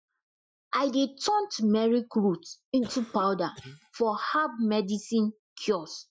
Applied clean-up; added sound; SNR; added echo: classical method Wiener filter.